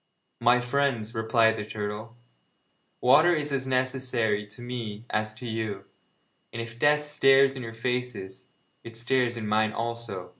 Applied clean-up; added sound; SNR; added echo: none; none; none; none.